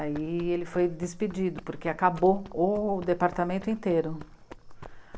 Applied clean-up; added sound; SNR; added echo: none; Run; 14 dB; reverberation time 0.5 s.